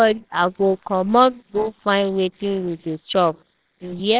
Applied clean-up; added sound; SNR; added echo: neural separator model SepFormer WHAMR!.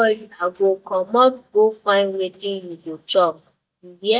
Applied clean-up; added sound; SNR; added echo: neural mask model DeepFilterNet 3.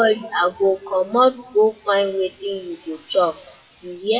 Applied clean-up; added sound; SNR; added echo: classical method WPE with log-MMSE.